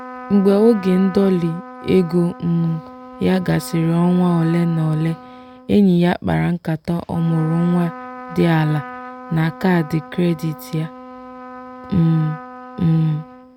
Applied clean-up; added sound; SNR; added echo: none; Trumpet; 17 dB; none.